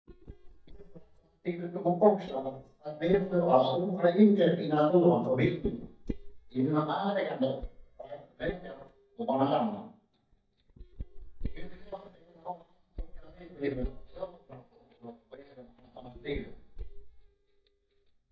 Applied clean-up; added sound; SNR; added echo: neural mask model DeepFilterNet 3.